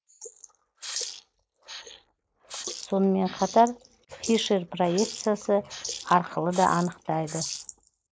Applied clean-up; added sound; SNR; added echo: neural mask model Resemble Enhance denoiser.